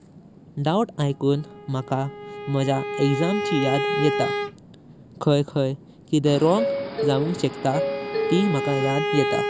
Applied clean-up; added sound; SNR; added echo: none; Subway, metro, underground + Bowed string instrument; 4 dB; none.